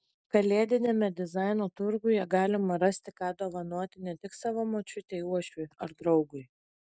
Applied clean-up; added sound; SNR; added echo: none; none; none; none.